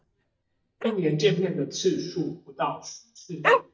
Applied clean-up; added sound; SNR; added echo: neural mask model DeepFilterNet 3.